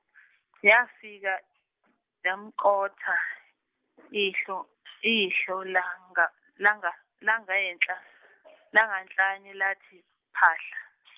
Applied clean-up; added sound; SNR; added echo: none; none; none; none.